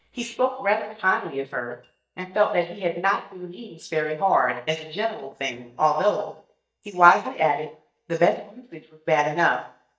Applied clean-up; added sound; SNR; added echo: neural mask model DeepFilterNet 3.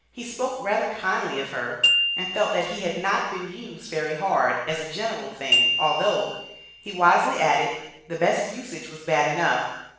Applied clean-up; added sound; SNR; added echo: none; Glockenspiel; 3 dB; reverberation time 0.9 s.